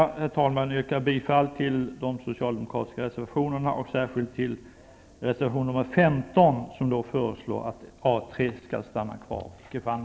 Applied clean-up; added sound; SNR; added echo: none; none; none; none.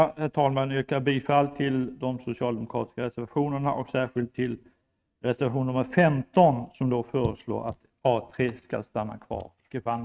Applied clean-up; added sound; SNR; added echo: neural mask model RNNoise.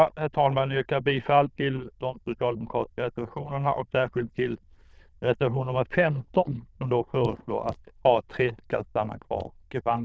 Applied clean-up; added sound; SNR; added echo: neural diffusion model UNIVERSE++.